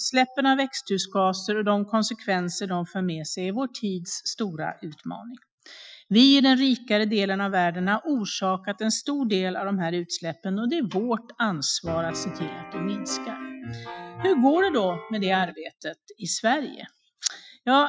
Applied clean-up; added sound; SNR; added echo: classical method Wiener filter.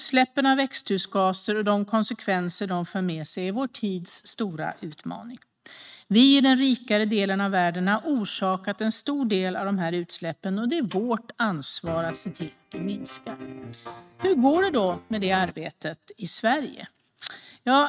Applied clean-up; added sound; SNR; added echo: neural mask model RNNoise.